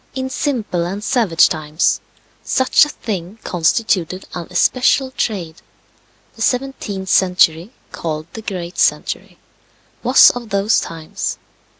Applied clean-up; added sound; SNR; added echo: none; none; none; none.